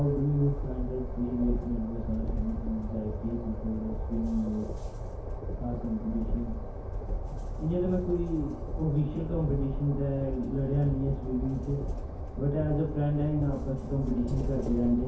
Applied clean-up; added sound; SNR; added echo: none; Train; 3 dB; reverberation time 0.6 s.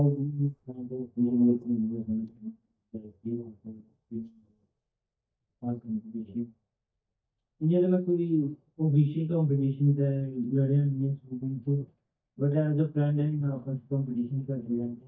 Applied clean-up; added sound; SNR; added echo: neural mask model DeepFilterNet 3.